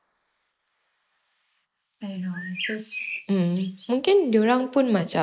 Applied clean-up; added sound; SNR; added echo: neural mask model Resemble Enhance denoiser.